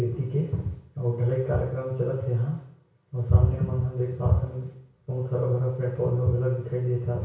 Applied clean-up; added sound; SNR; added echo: none; none; none; reverberation time 0.6 s.